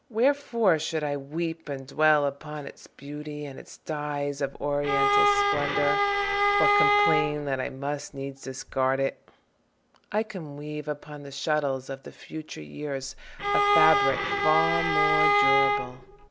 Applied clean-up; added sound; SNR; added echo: none; Bowed string instrument; -5 dB; none.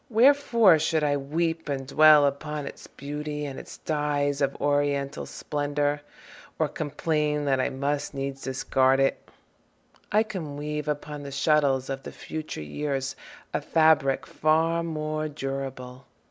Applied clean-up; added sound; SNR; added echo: none; none; none; none.